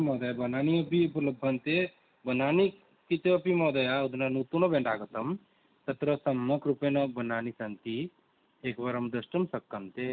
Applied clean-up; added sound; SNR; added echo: none; none; none; none.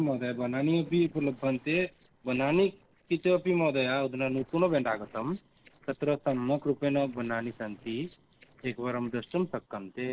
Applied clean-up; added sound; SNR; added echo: neural separator model SepFormer DNS4.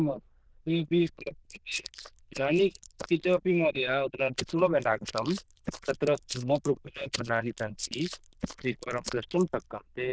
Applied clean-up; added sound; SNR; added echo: neural diffusion model UNIVERSE++.